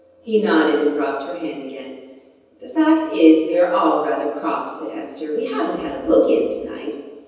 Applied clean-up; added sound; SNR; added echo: none; none; none; reverberation time 1.1 s.